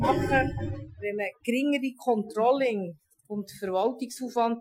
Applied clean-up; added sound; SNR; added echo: classical method Wiener filter.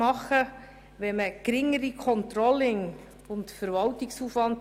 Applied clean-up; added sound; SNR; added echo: none; none; none; none.